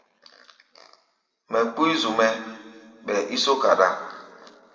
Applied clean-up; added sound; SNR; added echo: none; none; none; reverberation time 1.6 s.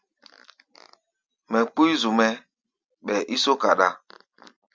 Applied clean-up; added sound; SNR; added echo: none; none; none; none.